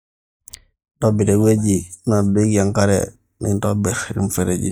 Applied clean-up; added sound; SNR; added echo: neural mask model DeepFilterNet 3.